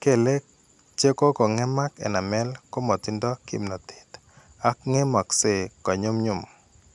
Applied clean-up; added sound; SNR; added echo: none; none; none; none.